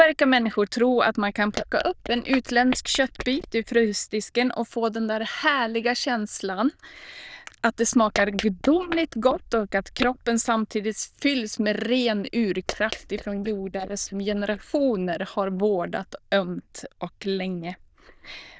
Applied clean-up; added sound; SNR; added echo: neural diffusion model UNIVERSE++.